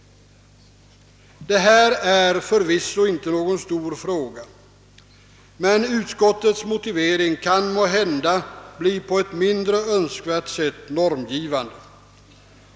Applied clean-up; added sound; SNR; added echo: none; none; none; none.